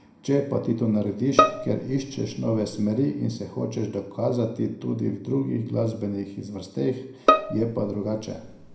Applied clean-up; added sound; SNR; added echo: none; Bowed string instrument; -1 dB; reverberation time 0.4 s.